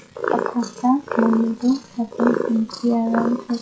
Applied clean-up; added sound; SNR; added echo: classical method WPE with log-MMSE.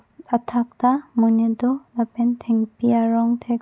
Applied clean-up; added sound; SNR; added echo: none; none; none; none.